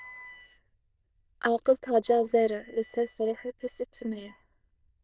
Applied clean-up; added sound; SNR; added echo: neural diffusion model UNIVERSE++.